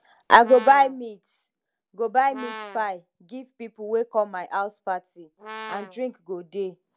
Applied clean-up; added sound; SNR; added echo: none; Brass instrument; 15 dB; none.